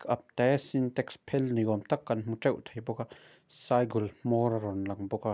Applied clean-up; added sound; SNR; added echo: none; none; none; none.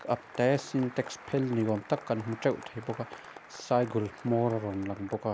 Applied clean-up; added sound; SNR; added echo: none; Applause; 17 dB; none.